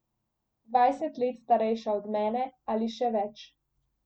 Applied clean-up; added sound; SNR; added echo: none; none; none; none.